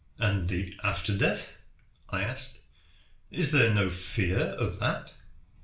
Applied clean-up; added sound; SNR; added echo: none; none; none; reverberation time 0.4 s.